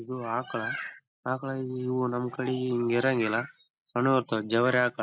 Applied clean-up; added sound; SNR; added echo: none; none; none; none.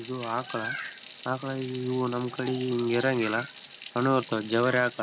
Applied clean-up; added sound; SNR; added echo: none; Sink (filling or washing) / Water tap, faucet; 17 dB; none.